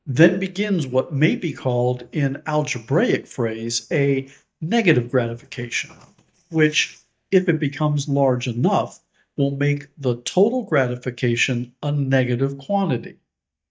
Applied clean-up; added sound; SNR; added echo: neural mask model DeepFilterNet 3.